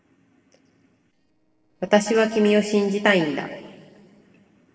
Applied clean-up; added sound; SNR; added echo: neural separator model SepFormer DNS4.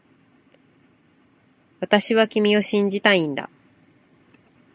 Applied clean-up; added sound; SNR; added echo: none; none; none; none.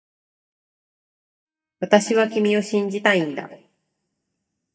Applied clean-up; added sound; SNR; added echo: neural mask model DeepFilterNet 3.